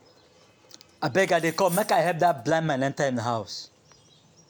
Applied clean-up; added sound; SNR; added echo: none; Cutlery, silverware; 19 dB; none.